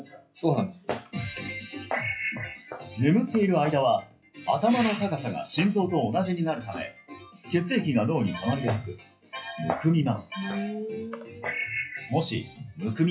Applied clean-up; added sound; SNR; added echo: classical method WPE with log-MMSE.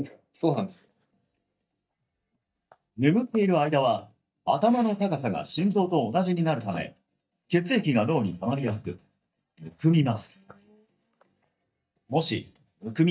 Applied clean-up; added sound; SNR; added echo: neural mask model DeepFilterNet 3.